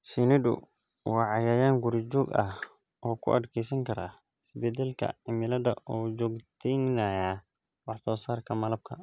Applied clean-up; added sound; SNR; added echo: none; none; none; none.